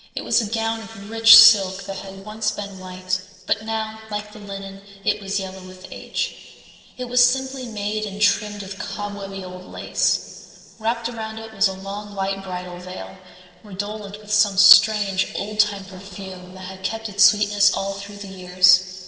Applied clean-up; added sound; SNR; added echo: neural separator model SepFormer DNS4.